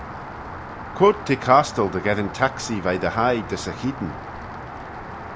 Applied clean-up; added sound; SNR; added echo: none; Rain; 11 dB; none.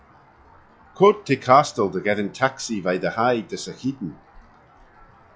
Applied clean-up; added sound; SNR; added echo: classical method log-MMSE.